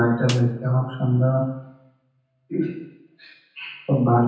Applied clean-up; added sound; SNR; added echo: none; Snare drum; 17 dB; reverberation time 0.9 s.